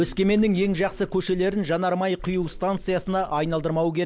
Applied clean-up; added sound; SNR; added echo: none; Water / Splash, splatter; 17 dB; none.